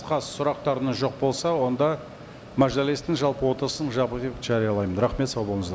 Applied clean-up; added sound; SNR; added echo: none; Mechanisms; 18 dB; none.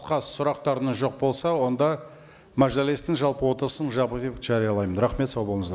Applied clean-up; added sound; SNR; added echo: none; none; none; none.